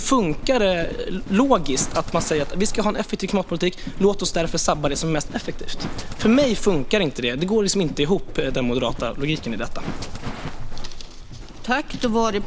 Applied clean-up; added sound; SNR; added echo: none; Livestock, farm animals, working animals; 5 dB; none.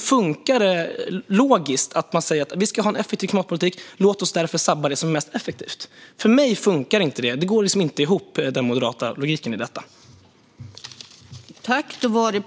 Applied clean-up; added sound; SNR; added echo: none; none; none; none.